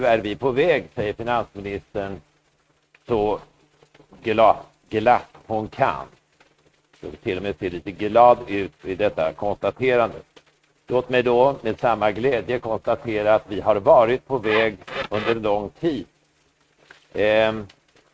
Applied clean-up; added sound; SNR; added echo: neural mask model RNNoise.